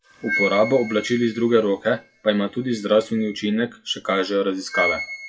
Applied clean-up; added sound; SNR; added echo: classical method WPE with log-MMSE.